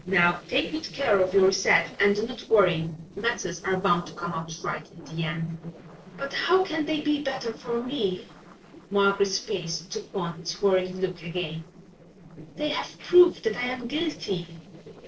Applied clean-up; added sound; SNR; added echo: neural separator model SepFormer DNS4.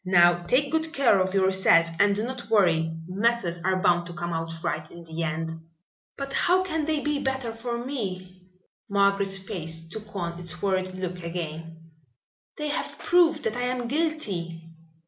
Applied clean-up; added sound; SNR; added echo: none; none; none; none.